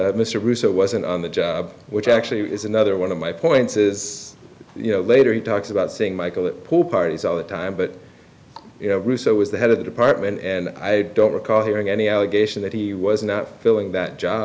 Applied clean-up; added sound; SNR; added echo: none; none; none; none.